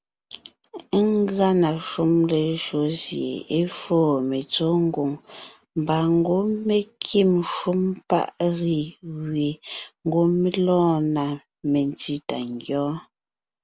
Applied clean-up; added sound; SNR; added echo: none; none; none; none.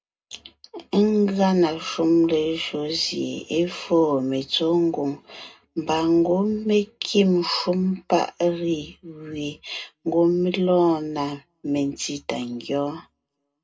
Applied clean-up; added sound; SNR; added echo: none; none; none; reverberation time 0.2 s.